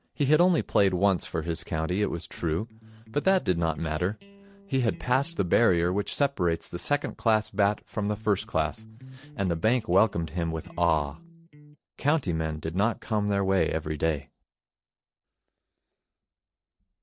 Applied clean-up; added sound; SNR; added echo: neural separator model SepFormer DNS4.